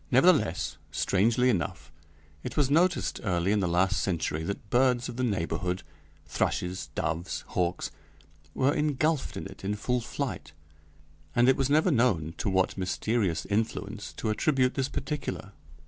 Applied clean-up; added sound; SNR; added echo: none; none; none; none.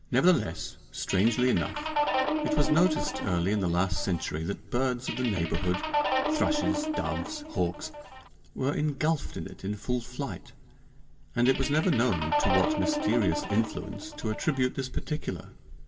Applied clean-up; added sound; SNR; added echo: none; Guitar; 3 dB; reverberation time 1.5 s.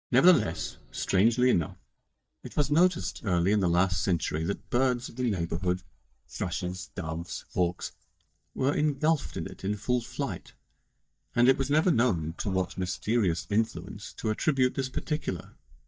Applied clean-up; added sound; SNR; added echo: neural mask model DeepFilterNet 3.